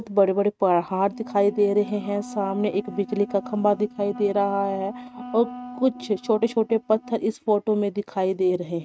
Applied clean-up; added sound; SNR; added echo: neural mask model RNNoise.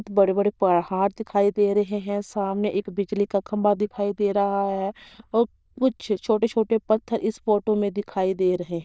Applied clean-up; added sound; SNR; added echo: neural diffusion model UNIVERSE++.